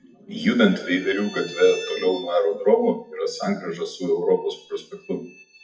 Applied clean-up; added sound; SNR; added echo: classical method WPE with log-MMSE.